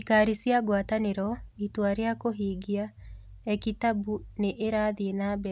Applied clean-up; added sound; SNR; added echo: none; none; none; none.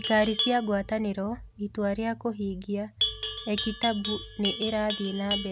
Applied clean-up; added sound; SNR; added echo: none; Livestock, farm animals, working animals; 6 dB; none.